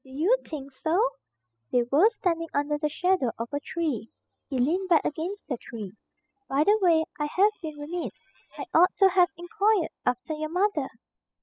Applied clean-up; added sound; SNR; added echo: classical method spectral subtraction.